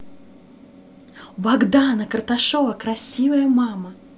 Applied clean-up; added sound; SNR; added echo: none; none; none; none.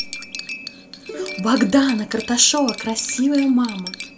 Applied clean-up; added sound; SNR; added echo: none; Plucked string instrument + Cutlery, silverware; 12 dB; none.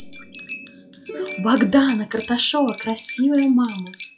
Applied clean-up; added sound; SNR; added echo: classical method log-MMSE.